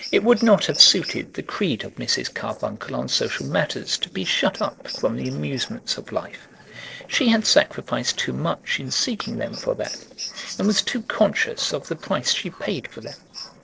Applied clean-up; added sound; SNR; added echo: neural separator model SepFormer DNS4.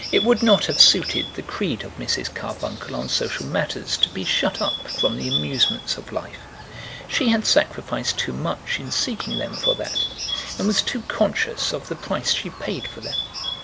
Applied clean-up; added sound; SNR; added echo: none; Bird; 7 dB; none.